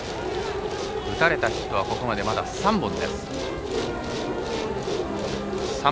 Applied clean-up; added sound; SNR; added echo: none; none; none; none.